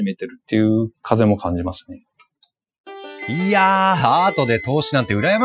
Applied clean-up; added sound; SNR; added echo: classical method Wiener filter.